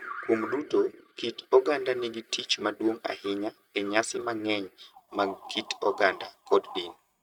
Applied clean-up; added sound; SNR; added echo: neural mask model RNNoise.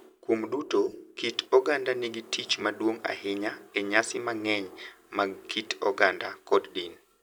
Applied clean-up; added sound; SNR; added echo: none; none; none; none.